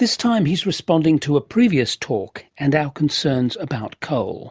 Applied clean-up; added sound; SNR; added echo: none; none; none; none.